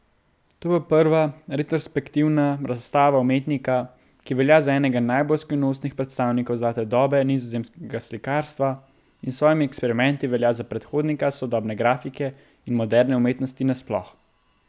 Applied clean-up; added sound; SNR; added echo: none; none; none; none.